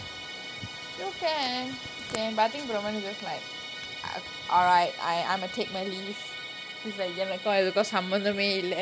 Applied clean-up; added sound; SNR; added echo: none; Musical instrument; 10 dB; none.